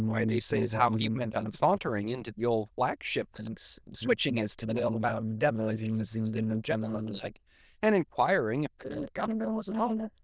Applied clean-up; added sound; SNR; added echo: neural diffusion model UNIVERSE++.